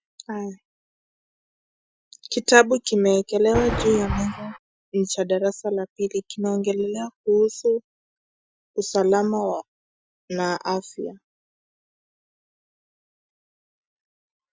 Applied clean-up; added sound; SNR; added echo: classical method Wiener filter.